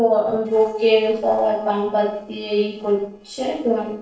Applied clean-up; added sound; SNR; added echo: neural separator model SepFormer DNS4.